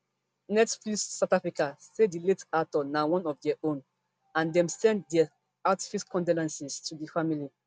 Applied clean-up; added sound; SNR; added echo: none; none; none; none.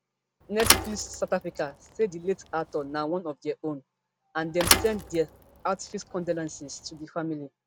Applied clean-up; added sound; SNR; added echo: none; Thump, thud; 0 dB; none.